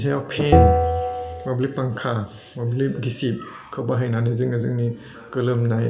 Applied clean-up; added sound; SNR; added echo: none; Bell; -2 dB; reverberation time 0.6 s.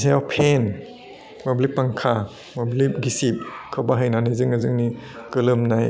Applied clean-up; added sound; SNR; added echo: none; none; none; none.